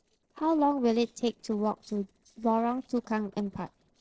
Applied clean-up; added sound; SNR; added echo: neural separator model SepFormer DNS4.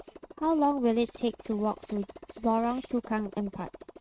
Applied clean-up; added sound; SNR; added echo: neural mask model RNNoise.